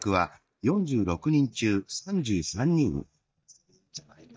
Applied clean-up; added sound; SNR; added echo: neural mask model DeepFilterNet 3.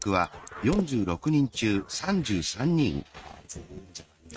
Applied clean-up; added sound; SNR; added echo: neural mask model RNNoise.